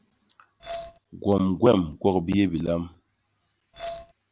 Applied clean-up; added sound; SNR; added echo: none; Glass; -4 dB; none.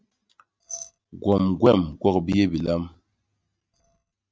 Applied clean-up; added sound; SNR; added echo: neural mask model RNNoise.